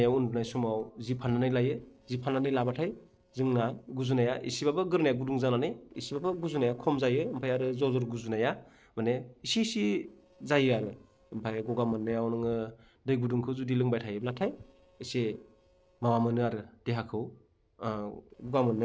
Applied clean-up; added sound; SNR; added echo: neural separator model SepFormer DNS4.